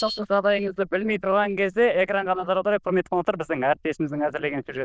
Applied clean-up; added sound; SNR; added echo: neural diffusion model UNIVERSE++.